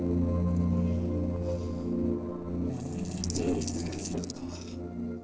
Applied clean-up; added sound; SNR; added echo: neural separator model SepFormer DNS4.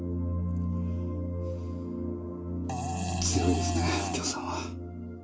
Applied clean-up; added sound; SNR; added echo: none; Fart; 6 dB; reverberation time 0.2 s.